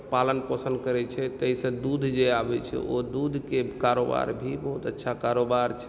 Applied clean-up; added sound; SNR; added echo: none; none; none; none.